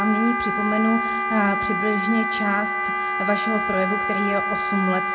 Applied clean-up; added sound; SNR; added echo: none; Wind instrument, woodwind instrument; 0 dB; none.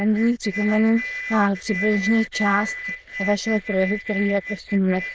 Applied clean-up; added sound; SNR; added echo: neural diffusion model UNIVERSE++.